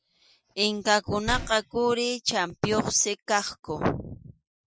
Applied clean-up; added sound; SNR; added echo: classical method Wiener filter.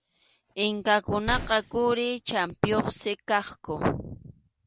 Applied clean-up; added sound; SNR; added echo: none; Gunshot, gunfire; 13 dB; none.